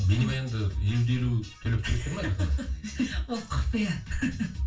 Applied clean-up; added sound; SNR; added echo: none; none; none; reverberation time 0.2 s.